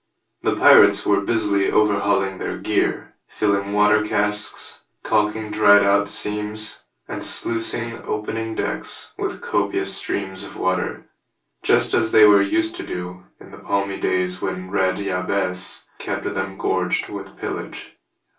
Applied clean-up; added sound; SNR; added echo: none; none; none; reverberation time 0.2 s.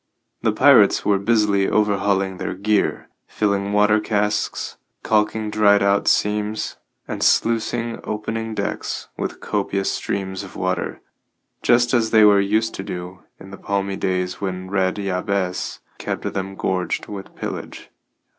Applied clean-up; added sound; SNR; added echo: none; none; none; none.